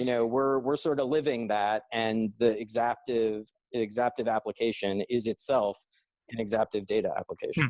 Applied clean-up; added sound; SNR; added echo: none; none; none; none.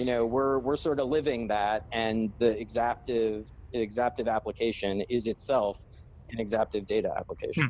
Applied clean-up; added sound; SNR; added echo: none; Aircraft; 20 dB; none.